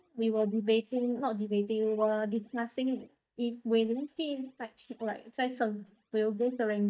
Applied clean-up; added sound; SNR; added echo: neural mask model DeepFilterNet 3.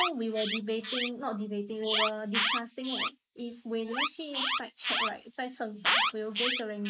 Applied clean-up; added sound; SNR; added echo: neural mask model Resemble Enhance denoiser.